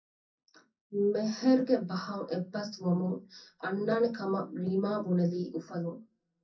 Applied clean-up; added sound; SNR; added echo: none; none; none; reverberation time 0.3 s.